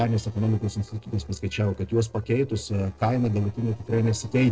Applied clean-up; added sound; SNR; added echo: neural separator model SepFormer DNS4.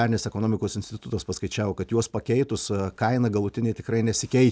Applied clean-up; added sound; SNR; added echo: none; none; none; none.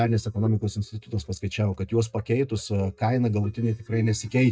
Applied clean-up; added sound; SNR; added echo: neural mask model DeepFilterNet 3.